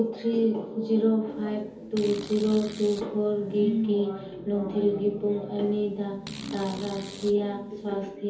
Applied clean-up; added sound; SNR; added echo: none; Fart; 17 dB; reverberation time 0.6 s.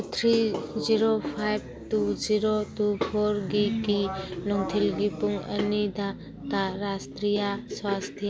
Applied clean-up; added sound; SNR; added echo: none; none; none; none.